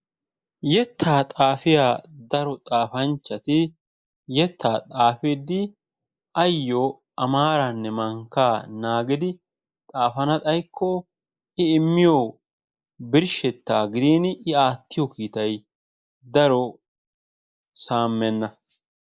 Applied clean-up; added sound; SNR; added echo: neural mask model Resemble Enhance denoiser.